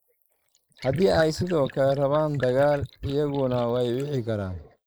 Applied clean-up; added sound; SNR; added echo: neural mask model Resemble Enhance denoiser.